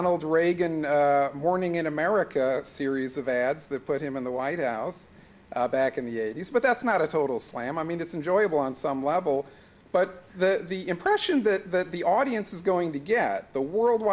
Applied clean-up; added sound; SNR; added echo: none; none; none; none.